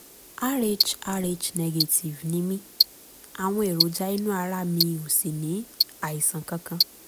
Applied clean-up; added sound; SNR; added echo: none; Tick-tock; 3 dB; none.